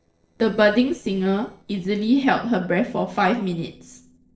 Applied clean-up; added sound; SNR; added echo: neural separator model SepFormer DNS4.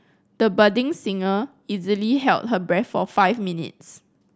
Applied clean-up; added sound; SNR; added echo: none; none; none; none.